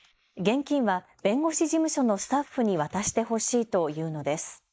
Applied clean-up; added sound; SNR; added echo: neural mask model Resemble Enhance denoiser.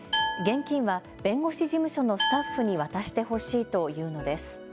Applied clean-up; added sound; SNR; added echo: none; Glass; 3 dB; none.